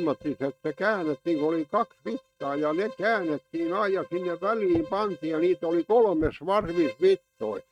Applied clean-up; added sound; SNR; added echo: neural mask model RNNoise.